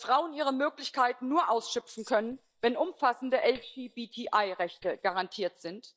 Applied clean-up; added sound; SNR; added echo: neural mask model DeepFilterNet 3.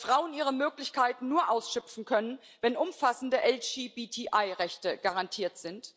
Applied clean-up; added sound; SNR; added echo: none; none; none; none.